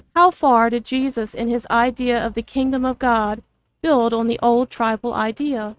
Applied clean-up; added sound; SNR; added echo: neural mask model RNNoise.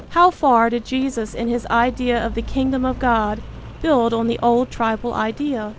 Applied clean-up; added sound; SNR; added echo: none; Rain; 15 dB; none.